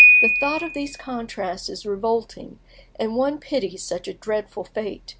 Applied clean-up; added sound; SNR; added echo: none; Piano; -3 dB; none.